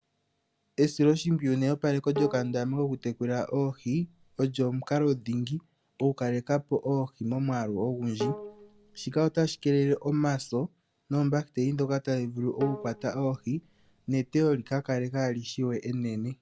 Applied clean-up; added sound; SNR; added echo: none; Bowed string instrument; 12 dB; none.